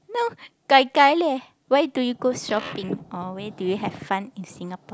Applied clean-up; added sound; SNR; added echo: none; Fart; 17 dB; none.